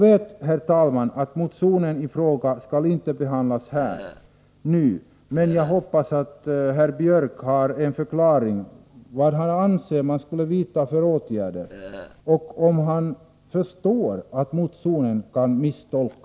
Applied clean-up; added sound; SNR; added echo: none; Burping, eructation; 16 dB; none.